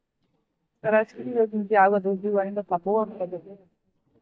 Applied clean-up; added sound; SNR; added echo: neural mask model DeepFilterNet 3.